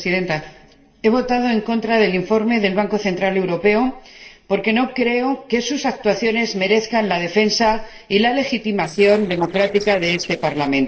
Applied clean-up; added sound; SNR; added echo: neural separator model SepFormer DNS4.